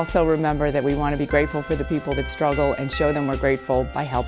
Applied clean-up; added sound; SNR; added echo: none; none; none; none.